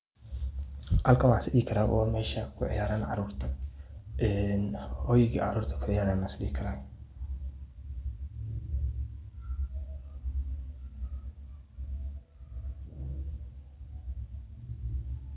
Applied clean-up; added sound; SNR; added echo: none; none; none; none.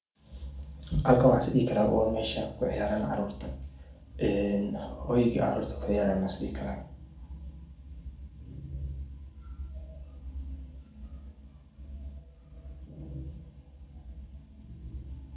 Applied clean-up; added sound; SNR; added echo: none; none; none; reverberation time 0.4 s.